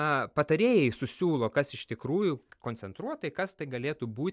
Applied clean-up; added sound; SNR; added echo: none; none; none; none.